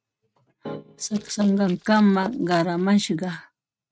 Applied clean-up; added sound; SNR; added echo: neural mask model RNNoise.